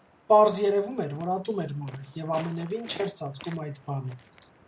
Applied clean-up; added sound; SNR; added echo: none; Walk, footsteps; 20 dB; none.